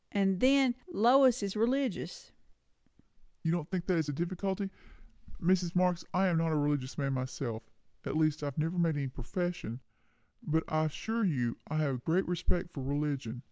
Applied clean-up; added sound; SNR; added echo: none; none; none; none.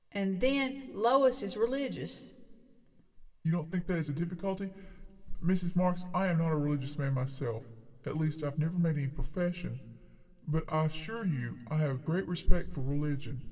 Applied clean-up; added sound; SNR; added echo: none; none; none; reverberation time 2.0 s.